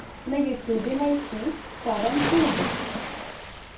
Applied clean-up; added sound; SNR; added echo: none; Waves, surf; 5 dB; reverberation time 0.3 s.